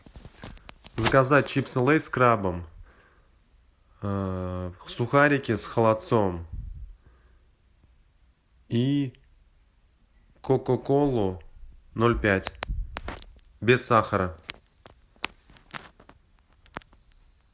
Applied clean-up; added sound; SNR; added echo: none; none; none; none.